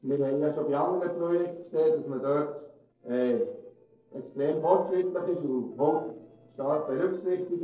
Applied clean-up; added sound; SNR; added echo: neural separator model SepFormer DNS4.